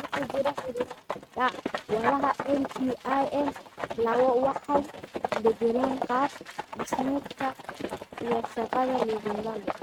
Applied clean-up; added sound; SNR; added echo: neural mask model RNNoise.